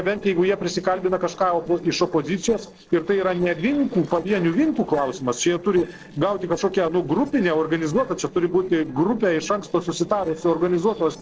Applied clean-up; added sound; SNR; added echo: neural separator model SepFormer DNS4.